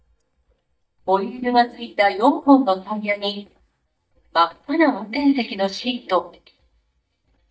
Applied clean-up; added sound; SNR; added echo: neural mask model DeepFilterNet 3.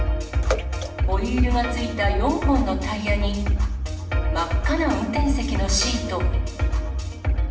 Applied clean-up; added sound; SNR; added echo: none; Bathtub (filling or washing) / Water / Splash, splatter; 15 dB; reverberation time 0.8 s.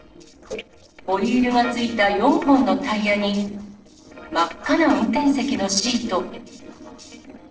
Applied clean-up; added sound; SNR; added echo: neural separator model SepFormer DNS4.